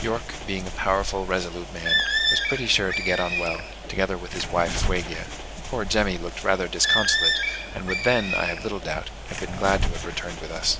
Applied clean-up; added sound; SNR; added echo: none; Bird; 1 dB; none.